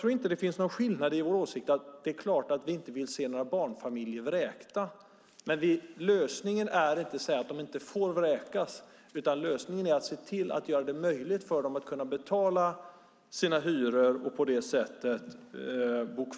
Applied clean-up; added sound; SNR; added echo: none; none; none; none.